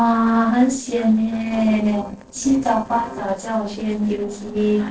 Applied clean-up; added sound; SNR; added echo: neural separator model SepFormer DNS4.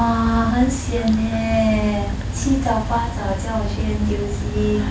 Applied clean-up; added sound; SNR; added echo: none; none; none; none.